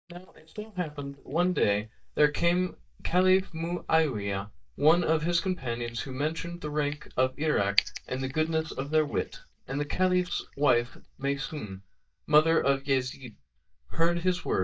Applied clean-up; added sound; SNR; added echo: neural mask model DeepFilterNet 3.